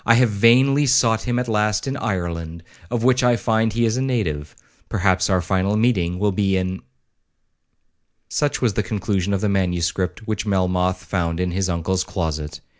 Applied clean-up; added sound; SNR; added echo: none; none; none; none.